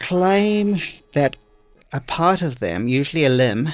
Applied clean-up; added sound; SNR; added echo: neural separator model SepFormer DNS4.